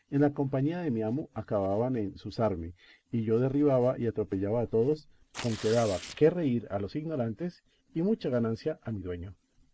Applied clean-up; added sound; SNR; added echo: none; Tearing; 15 dB; none.